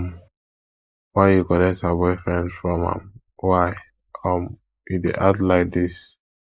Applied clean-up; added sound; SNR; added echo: neural mask model Resemble Enhance denoiser.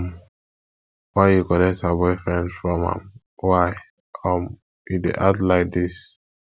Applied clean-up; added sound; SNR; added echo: none; none; none; none.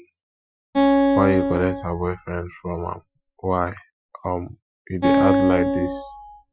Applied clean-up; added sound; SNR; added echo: classical method Wiener filter.